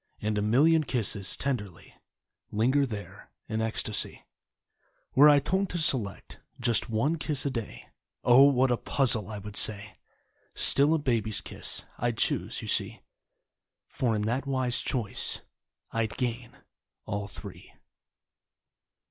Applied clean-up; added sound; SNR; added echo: none; Fart; 19 dB; none.